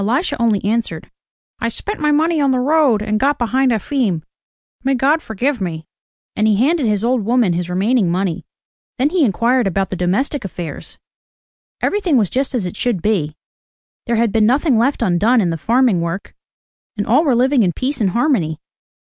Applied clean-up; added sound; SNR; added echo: none; none; none; none.